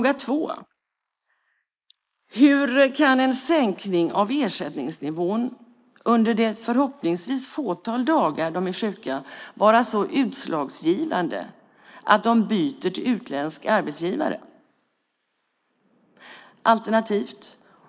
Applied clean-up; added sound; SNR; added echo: neural mask model Resemble Enhance denoiser.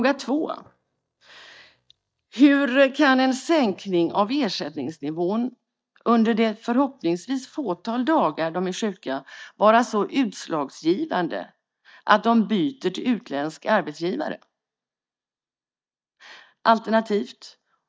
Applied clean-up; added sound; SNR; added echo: neural mask model DeepFilterNet 3.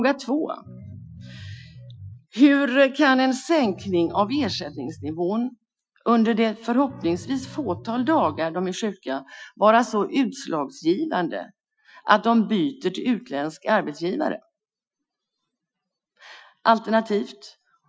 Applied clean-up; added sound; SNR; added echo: classical method Wiener filter.